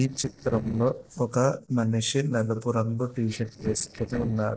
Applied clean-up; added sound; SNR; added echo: neural separator model SepFormer DNS4.